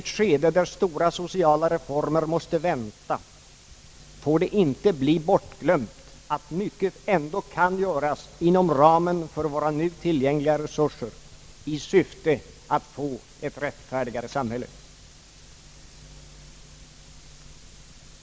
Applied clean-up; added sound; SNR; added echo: none; none; none; none.